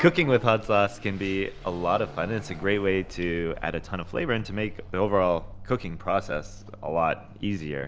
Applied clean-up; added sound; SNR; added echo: none; Car passing by / Accelerating, revving, vroom; 14 dB; none.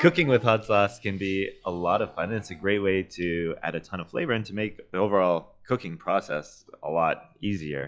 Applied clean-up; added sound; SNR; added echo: classical method log-MMSE.